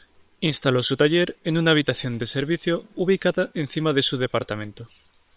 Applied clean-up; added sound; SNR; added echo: neural separator model SepFormer WHAM!.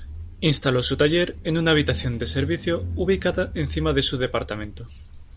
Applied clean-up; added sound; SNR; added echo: none; Engine / Car; 10 dB; none.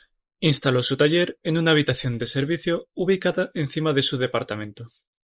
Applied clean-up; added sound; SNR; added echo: neural mask model Resemble Enhance denoiser.